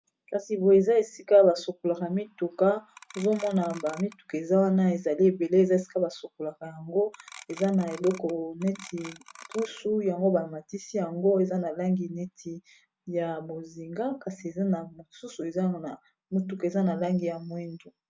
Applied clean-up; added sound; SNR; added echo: none; Clock; 19 dB; none.